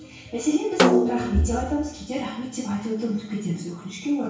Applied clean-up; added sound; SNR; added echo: none; Snare drum; -1 dB; reverberation time 0.6 s.